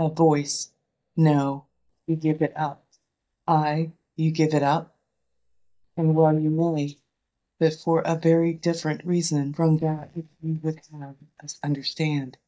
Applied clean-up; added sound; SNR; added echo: neural mask model DeepFilterNet 3.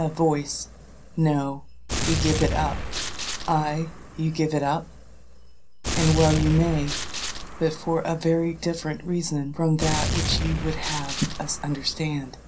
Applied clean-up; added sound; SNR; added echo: none; Gunshot, gunfire; 5 dB; reverberation time 0.3 s.